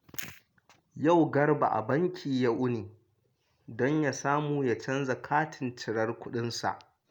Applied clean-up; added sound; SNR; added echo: none; none; none; none.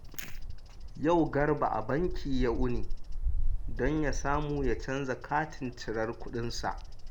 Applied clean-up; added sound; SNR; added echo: none; Bird vocalization, bird call, bird song; 0 dB; none.